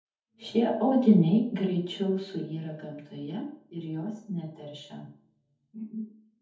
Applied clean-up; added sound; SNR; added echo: none; none; none; reverberation time 0.6 s.